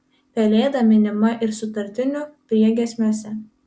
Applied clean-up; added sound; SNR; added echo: none; none; none; none.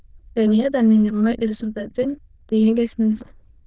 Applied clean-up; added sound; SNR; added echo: neural diffusion model UNIVERSE++.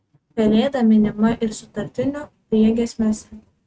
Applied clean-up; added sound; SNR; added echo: neural mask model RNNoise.